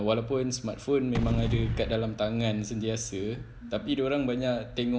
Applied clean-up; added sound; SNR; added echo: none; Gunshot, gunfire / Boom; 7 dB; none.